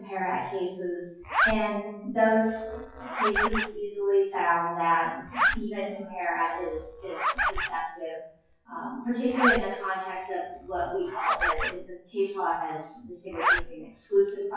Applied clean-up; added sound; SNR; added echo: classical method WPE with log-MMSE.